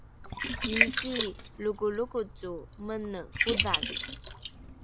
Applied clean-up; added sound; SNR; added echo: none; Liquid; -3 dB; none.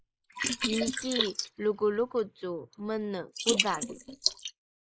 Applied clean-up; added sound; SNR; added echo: neural mask model Resemble Enhance denoiser.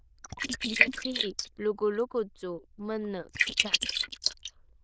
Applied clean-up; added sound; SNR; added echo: neural diffusion model UNIVERSE++.